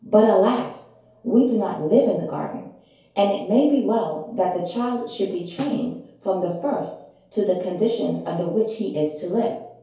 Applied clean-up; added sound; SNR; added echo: none; Snare drum; 19 dB; reverberation time 2.4 s.